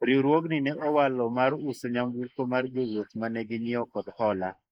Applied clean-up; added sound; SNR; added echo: neural mask model Resemble Enhance denoiser.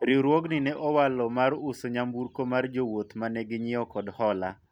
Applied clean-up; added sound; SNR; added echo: none; none; none; none.